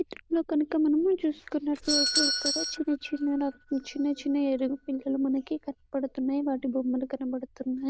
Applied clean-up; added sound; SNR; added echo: neural diffusion model UNIVERSE++.